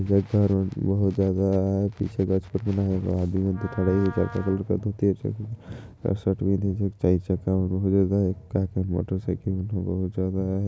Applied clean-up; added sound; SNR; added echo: none; Wind instrument, woodwind instrument; 19 dB; none.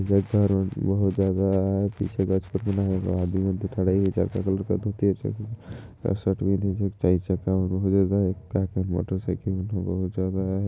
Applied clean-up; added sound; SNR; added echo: none; none; none; none.